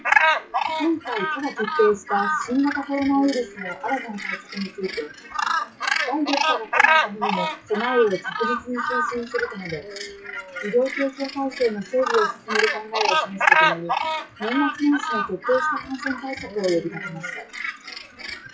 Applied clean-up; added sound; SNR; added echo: classical method WPE with log-MMSE.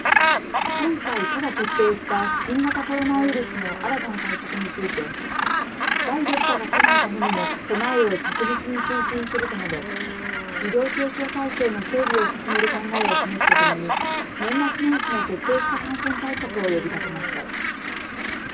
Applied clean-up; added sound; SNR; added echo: none; Gull, seagull; -2 dB; reverberation time 0.2 s.